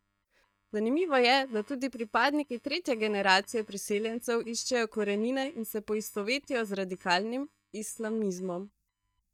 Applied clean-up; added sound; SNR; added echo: neural mask model DeepFilterNet 3.